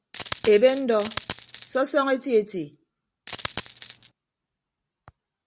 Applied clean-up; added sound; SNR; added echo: none; Coin (dropping); 12 dB; none.